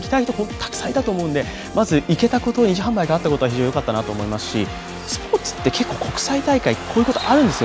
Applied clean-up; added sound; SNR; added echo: none; none; none; none.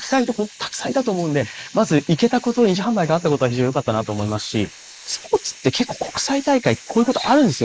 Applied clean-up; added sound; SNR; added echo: neural mask model Resemble Enhance denoiser.